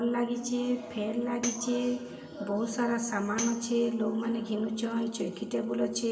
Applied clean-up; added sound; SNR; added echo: none; Tambourine; 13 dB; reverberation time 2.0 s.